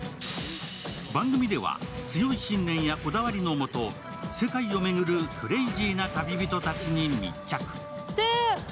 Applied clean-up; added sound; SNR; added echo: none; none; none; none.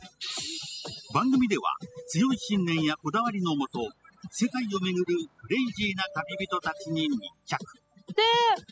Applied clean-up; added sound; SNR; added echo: classical method spectral subtraction.